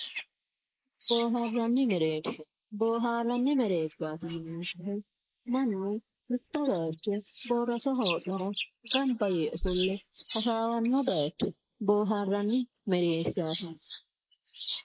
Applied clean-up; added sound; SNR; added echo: neural mask model Resemble Enhance denoiser.